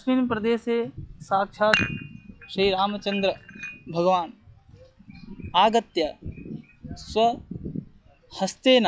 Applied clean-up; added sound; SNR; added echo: classical method log-MMSE.